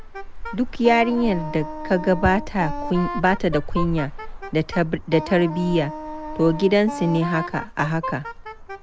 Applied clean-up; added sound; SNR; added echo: none; Wind instrument, woodwind instrument + Traffic noise, roadway noise; 8 dB; none.